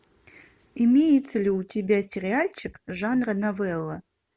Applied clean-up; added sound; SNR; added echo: none; none; none; none.